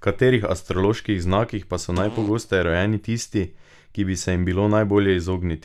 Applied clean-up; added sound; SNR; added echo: none; Fart; 16 dB; none.